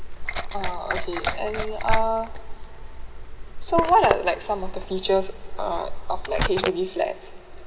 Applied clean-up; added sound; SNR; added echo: none; Liquid; 1 dB; none.